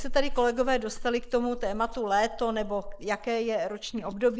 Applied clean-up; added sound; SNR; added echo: neural mask model Resemble Enhance denoiser.